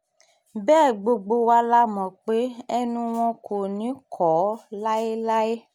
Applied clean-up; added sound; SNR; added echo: none; none; none; none.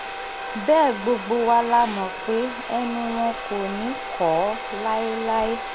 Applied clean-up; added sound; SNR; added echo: none; Domestic sounds, home sounds; 7 dB; none.